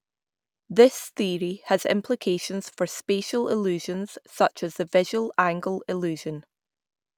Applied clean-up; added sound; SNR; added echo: none; none; none; none.